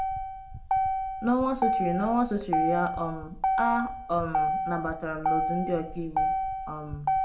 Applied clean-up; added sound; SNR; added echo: none; Motor vehicle (road); -1 dB; reverberation time 0.4 s.